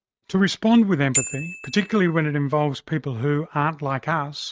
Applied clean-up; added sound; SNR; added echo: neural mask model RNNoise.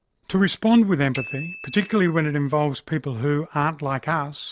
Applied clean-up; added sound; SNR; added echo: none; Bicycle bell; 9 dB; none.